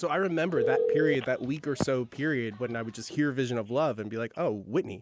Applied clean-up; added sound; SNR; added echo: none; Telephone; 4 dB; none.